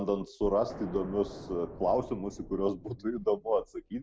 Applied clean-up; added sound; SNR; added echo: none; Explosion; 15 dB; none.